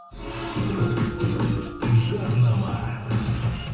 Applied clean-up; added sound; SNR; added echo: none; Bowed string instrument; 18 dB; reverberation time 0.8 s.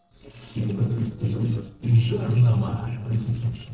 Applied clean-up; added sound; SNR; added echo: neural separator model SepFormer DNS4.